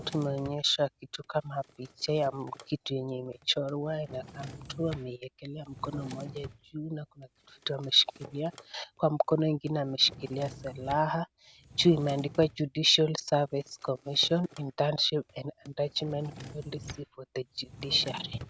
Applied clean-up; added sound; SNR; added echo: none; Drawer open or close; 17 dB; none.